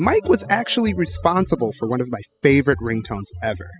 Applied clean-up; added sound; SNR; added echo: classical method spectral subtraction.